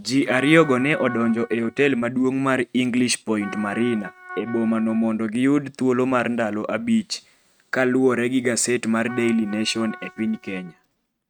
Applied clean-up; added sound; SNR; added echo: neural mask model RNNoise.